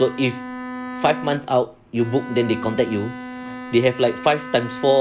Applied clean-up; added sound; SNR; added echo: none; Bowed string instrument; 11 dB; none.